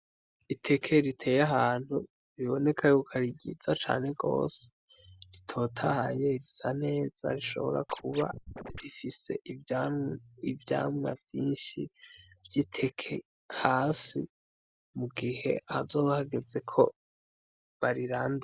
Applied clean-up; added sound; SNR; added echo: none; Scratching (performance technique); 13 dB; none.